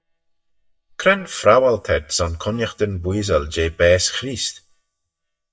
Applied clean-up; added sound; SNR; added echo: neural mask model DeepFilterNet 3.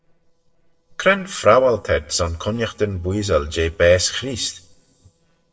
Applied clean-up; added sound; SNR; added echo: neural separator model SepFormer DNS4.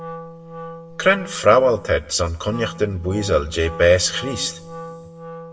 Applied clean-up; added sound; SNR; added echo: none; Wind instrument, woodwind instrument; 15 dB; reverberation time 0.6 s.